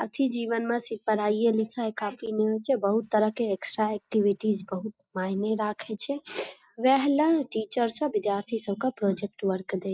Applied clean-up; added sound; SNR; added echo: neural mask model Resemble Enhance denoiser.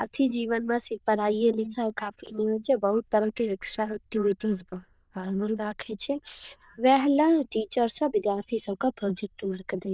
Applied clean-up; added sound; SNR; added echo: neural diffusion model UNIVERSE++.